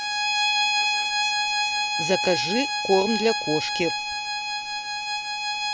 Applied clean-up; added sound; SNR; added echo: none; Bowed string instrument; -3 dB; none.